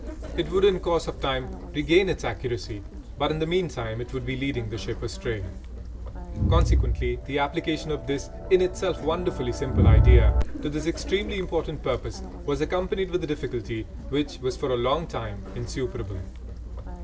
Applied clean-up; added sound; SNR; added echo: none; Crowd; 0 dB; none.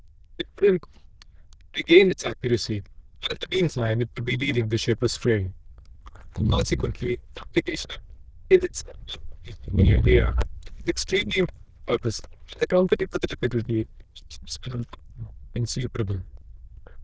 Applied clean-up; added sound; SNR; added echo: neural diffusion model UNIVERSE++.